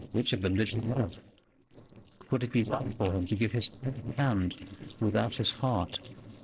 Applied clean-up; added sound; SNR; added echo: neural separator model SepFormer DNS4.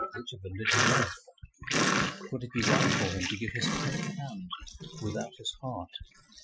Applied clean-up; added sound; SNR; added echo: classical method Wiener filter.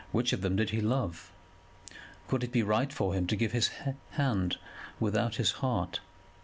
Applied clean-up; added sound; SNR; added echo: none; none; none; none.